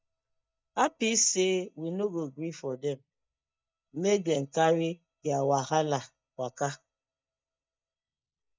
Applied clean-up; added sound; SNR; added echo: neural mask model DeepFilterNet 3.